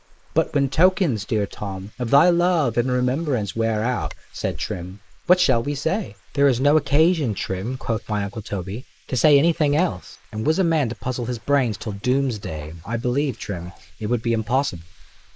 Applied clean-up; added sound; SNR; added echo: neural mask model Resemble Enhance denoiser.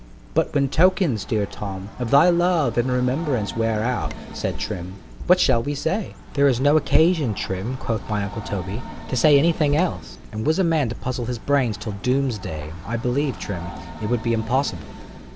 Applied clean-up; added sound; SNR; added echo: none; Bird vocalization, bird call, bird song + Train; 14 dB; none.